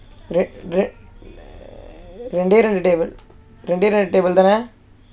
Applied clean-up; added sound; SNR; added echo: none; none; none; none.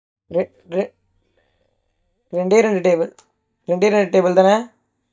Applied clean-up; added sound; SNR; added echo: neural mask model DeepFilterNet 3.